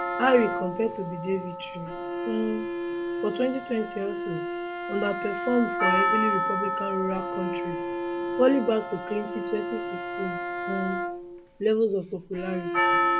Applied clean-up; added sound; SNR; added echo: none; Bowed string instrument + Percussion; 1 dB; none.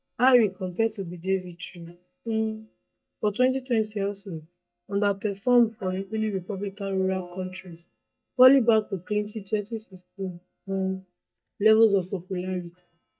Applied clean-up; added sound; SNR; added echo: neural mask model DeepFilterNet 3.